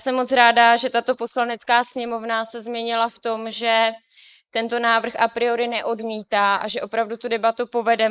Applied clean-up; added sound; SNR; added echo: neural mask model Resemble Enhance denoiser.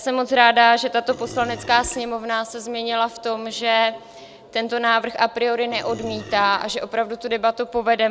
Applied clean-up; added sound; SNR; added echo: none; Burping, eructation; 17 dB; none.